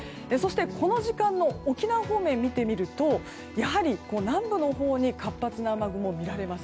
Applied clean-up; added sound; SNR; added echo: none; none; none; none.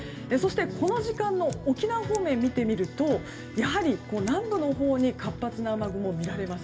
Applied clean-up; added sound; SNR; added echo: none; Scissors; 18 dB; reverberation time 0.3 s.